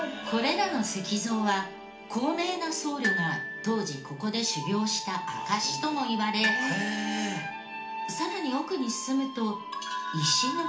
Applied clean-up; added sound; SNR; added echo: none; Glockenspiel; 7 dB; reverberation time 0.4 s.